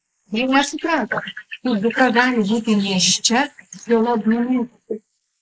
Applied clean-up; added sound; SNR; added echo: neural mask model Resemble Enhance denoiser.